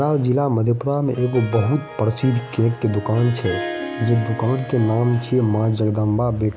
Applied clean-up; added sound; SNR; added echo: none; Harp; 14 dB; none.